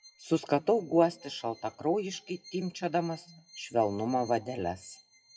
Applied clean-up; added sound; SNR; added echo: classical method WPE with log-MMSE.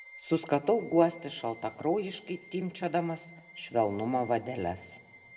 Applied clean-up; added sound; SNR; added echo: none; Bowed string instrument; 16 dB; reverberation time 0.7 s.